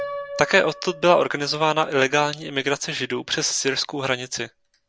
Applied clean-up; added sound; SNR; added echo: none; Piano; 16 dB; none.